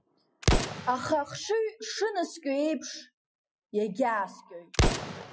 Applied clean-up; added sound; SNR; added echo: classical method Wiener filter.